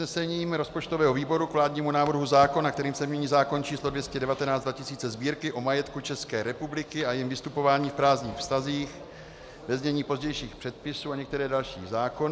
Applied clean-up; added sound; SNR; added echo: none; none; none; none.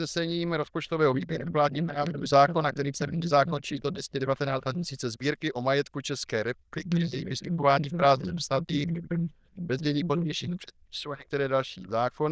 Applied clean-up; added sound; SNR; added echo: neural diffusion model UNIVERSE++.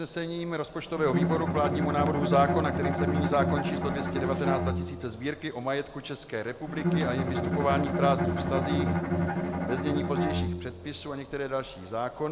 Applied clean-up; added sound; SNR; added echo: none; Bowed string instrument; -1 dB; none.